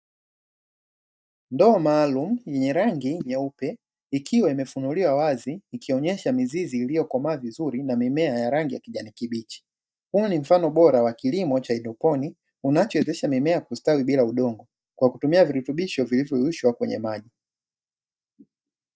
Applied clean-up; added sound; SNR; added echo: neural mask model DeepFilterNet 3.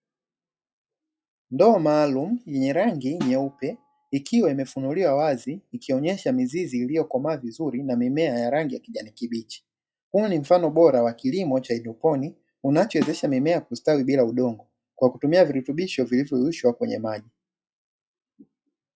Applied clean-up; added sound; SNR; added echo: classical method log-MMSE.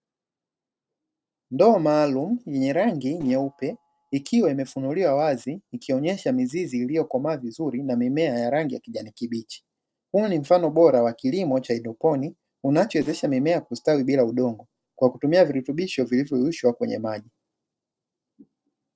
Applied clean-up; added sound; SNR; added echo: neural separator model SepFormer DNS4.